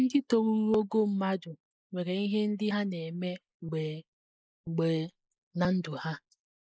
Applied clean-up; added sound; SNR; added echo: neural mask model Resemble Enhance denoiser.